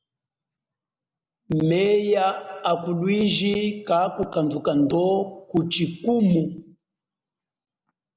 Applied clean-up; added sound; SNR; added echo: none; none; none; none.